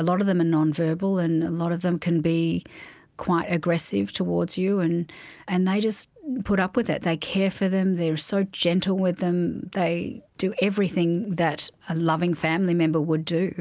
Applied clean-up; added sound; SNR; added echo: none; none; none; none.